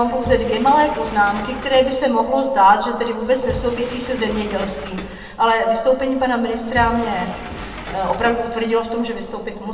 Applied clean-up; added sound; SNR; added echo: none; Sliding door; 14 dB; reverberation time 1.5 s.